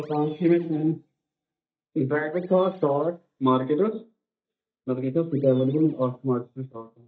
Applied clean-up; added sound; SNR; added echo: neural mask model DeepFilterNet 3.